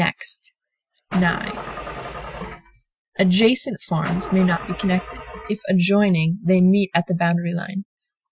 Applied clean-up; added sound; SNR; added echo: classical method Wiener filter.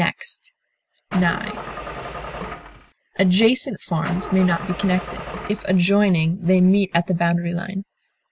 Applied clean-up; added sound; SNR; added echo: none; Engine starting / Car; 10 dB; none.